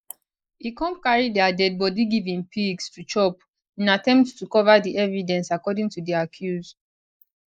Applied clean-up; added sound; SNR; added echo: neural mask model Resemble Enhance denoiser.